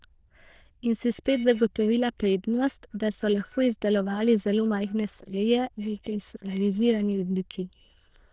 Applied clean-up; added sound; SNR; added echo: neural diffusion model UNIVERSE++.